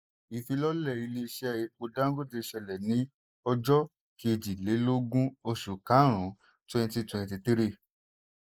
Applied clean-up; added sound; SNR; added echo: neural mask model Resemble Enhance denoiser.